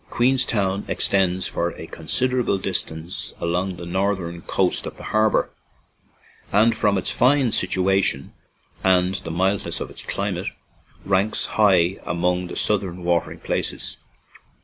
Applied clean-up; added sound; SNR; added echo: none; none; none; none.